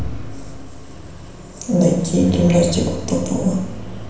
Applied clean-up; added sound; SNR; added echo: none; Accelerating, revving, vroom; 17 dB; reverberation time 0.9 s.